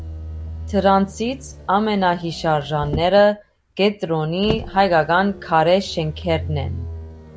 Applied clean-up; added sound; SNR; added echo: none; Motor vehicle (road); 12 dB; none.